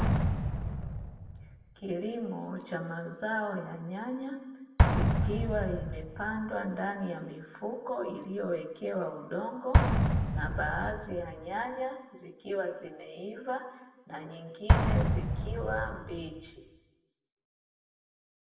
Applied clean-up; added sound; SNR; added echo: none; Explosion; -4 dB; reverberation time 1.0 s.